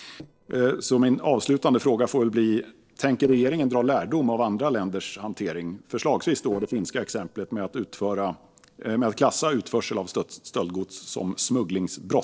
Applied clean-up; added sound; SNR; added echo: neural separator model SepFormer DNS4.